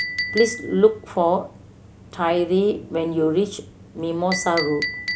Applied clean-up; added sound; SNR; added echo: none; Chink, clink; 10 dB; none.